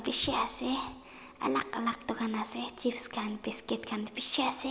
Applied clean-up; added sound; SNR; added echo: none; none; none; none.